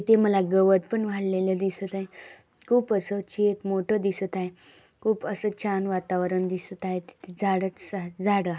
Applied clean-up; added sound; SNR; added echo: none; none; none; none.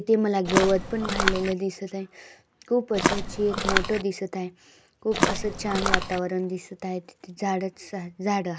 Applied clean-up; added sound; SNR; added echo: none; Walk, footsteps; -2 dB; none.